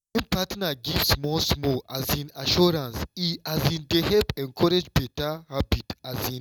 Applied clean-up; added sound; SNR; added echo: none; none; none; none.